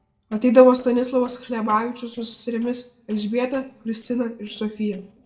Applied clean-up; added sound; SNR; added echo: neural separator model SepFormer DNS4.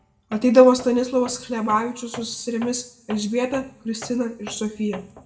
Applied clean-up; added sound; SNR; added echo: none; Tools; 20 dB; reverberation time 0.7 s.